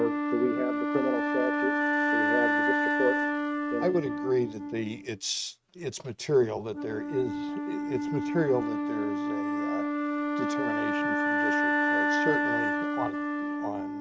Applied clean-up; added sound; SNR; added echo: neural mask model RNNoise.